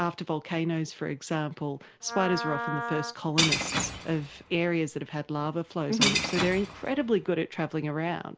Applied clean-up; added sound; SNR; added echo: none; Shatter / Crushing + Wind instrument, woodwind instrument; 4 dB; none.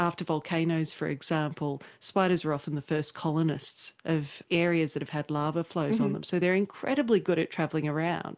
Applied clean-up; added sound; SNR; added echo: none; none; none; none.